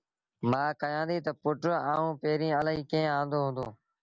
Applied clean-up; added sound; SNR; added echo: none; none; none; none.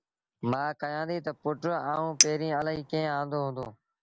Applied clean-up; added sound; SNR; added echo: none; Chink, clink; 2 dB; none.